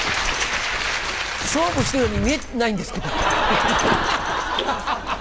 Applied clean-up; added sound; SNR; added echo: none; Dog; 7 dB; none.